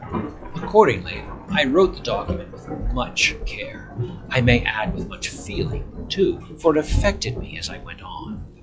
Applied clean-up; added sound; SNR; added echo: classical method log-MMSE.